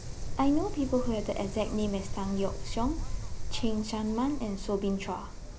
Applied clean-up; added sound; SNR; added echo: none; Wind; 2 dB; none.